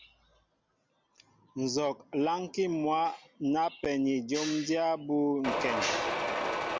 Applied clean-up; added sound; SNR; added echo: none; Mechanisms; 0 dB; none.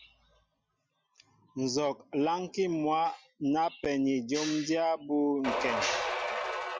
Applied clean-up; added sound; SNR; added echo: classical method Wiener filter.